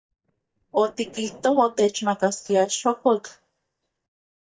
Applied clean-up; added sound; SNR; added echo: neural mask model DeepFilterNet 3.